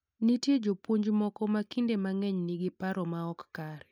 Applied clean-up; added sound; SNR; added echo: none; none; none; none.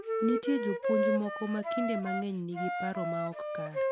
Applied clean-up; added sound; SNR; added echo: none; Wind instrument, woodwind instrument; -1 dB; none.